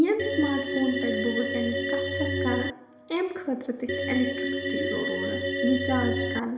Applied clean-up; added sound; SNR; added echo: none; Organ; 0 dB; reverberation time 1.7 s.